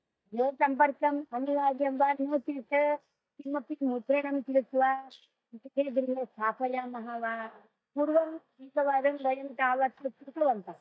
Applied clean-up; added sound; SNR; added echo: neural mask model DeepFilterNet 3.